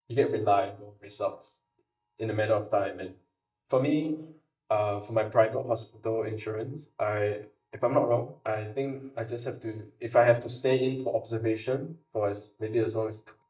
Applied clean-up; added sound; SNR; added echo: neural mask model DeepFilterNet 3.